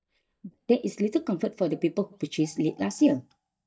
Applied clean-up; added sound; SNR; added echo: neural mask model DeepFilterNet 3.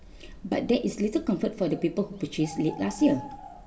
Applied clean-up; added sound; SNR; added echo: none; Bird; 17 dB; reverberation time 0.8 s.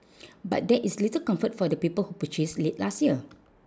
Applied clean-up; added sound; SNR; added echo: none; none; none; none.